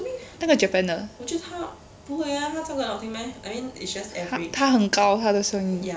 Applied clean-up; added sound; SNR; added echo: none; none; none; none.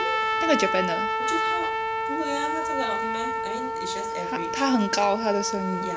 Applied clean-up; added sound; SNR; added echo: none; Trumpet; -1 dB; none.